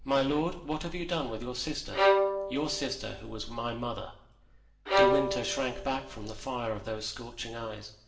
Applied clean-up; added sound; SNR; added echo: none; Bowed string instrument; -3 dB; reverberation time 0.7 s.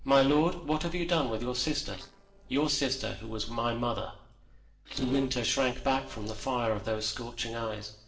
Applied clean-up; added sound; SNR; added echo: neural separator model SepFormer DNS4.